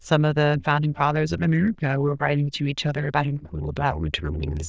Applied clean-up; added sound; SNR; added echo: neural diffusion model UNIVERSE++.